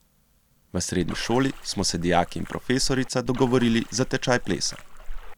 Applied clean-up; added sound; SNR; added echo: none; Splash, splatter; 9 dB; none.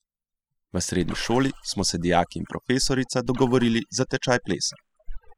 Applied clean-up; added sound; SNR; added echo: classical method spectral subtraction.